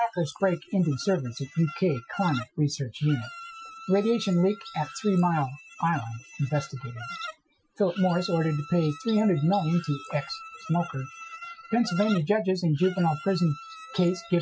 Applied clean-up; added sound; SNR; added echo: classical method Wiener filter.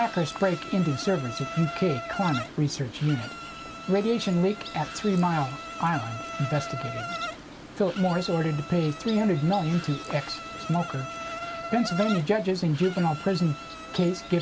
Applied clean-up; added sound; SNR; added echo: none; Insect; 11 dB; none.